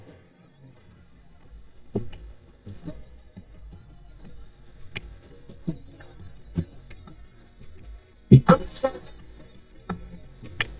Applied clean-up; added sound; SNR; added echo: neural mask model DeepFilterNet 3.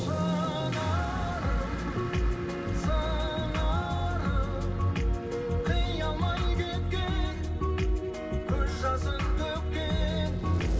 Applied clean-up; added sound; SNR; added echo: none; Fire; 13 dB; reverberation time 2.3 s.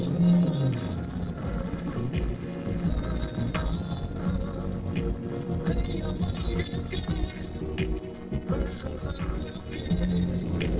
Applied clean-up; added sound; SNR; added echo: neural separator model SepFormer DNS4.